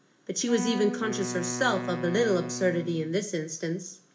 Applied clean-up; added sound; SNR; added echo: none; Wind instrument, woodwind instrument; 7 dB; reverberation time 0.4 s.